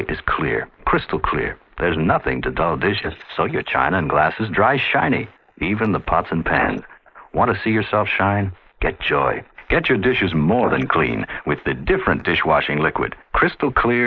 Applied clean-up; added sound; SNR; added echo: neural mask model Resemble Enhance denoiser.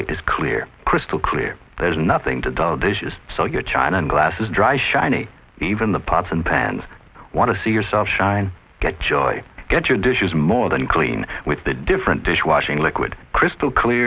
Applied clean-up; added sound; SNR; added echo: none; none; none; none.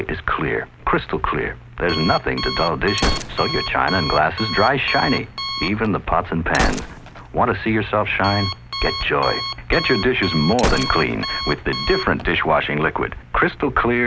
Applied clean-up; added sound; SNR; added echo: none; Gunshot, gunfire + Alarm; 7 dB; none.